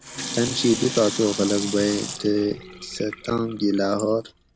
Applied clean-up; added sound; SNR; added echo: none; Sink (filling or washing) / Water tap, faucet; 10 dB; none.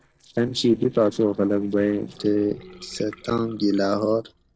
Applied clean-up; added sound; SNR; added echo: neural separator model SepFormer DNS4.